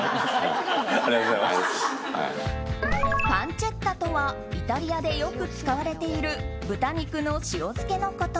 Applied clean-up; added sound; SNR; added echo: none; none; none; none.